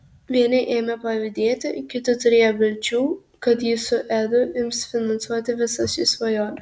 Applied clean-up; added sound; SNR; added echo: none; none; none; none.